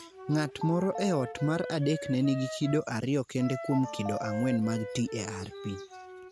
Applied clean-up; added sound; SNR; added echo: none; Wind instrument, woodwind instrument + Telephone; 10 dB; none.